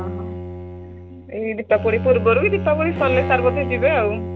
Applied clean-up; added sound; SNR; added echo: none; Bowed string instrument + Bowed string instrument; 6 dB; none.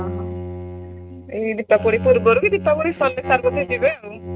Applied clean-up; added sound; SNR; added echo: neural mask model RNNoise.